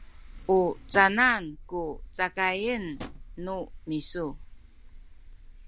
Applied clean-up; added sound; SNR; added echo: none; Bark + Drawer open or close; 15 dB; none.